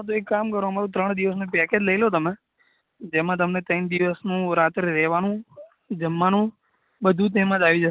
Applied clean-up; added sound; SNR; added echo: none; none; none; none.